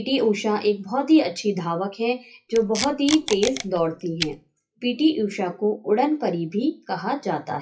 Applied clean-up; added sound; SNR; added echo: classical method WPE with log-MMSE.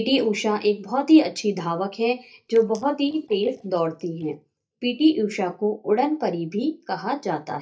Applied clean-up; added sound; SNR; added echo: neural mask model DeepFilterNet 3.